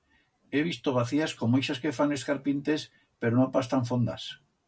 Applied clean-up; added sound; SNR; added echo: none; none; none; none.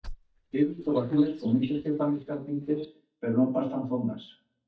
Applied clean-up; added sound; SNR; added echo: neural mask model DeepFilterNet 3.